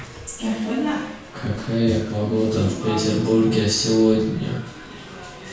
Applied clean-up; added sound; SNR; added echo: none; Subway, metro, underground; 19 dB; reverberation time 0.6 s.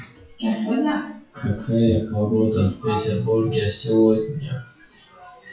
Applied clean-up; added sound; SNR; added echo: classical method WPE with log-MMSE.